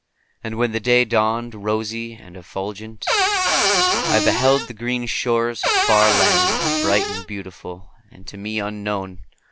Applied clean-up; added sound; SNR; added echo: none; Cupboard open or close / Door; -4 dB; none.